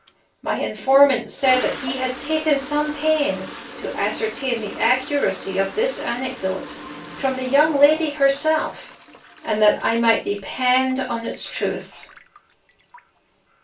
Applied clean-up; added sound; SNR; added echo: none; Toilet flush; 15 dB; reverberation time 0.2 s.